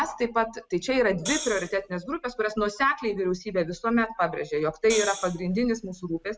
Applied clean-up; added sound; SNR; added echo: none; Hi-hat; 8 dB; none.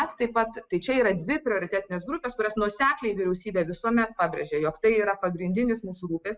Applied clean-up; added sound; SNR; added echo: neural mask model Resemble Enhance denoiser.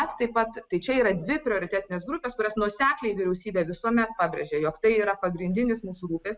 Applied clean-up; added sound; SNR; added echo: none; none; none; none.